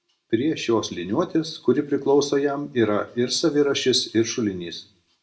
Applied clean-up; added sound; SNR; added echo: none; none; none; reverberation time 0.3 s.